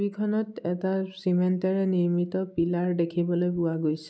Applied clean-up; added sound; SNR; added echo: none; none; none; none.